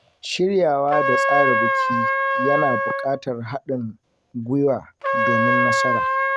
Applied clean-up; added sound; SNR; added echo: none; Trumpet; -1 dB; none.